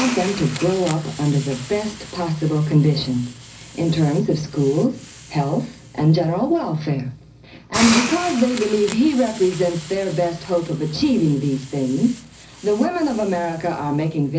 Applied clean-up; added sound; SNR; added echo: none; Hiss; 13 dB; reverberation time 0.4 s.